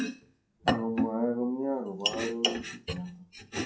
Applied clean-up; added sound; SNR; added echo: classical method WPE with log-MMSE.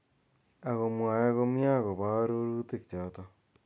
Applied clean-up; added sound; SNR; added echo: none; none; none; none.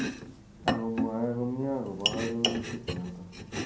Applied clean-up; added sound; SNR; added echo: none; Domestic sounds, home sounds; 0 dB; reverberation time 0.5 s.